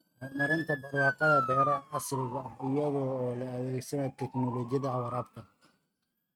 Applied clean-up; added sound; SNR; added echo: neural mask model RNNoise.